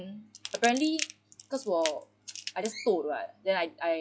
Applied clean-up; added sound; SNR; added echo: classical method log-MMSE.